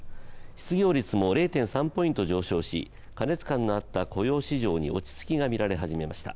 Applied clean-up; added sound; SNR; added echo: none; Livestock, farm animals, working animals; 15 dB; none.